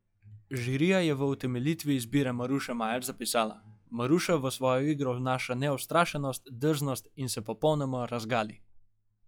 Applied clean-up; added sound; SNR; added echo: classical method log-MMSE.